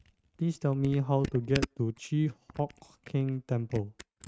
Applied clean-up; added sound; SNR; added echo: neural mask model RNNoise.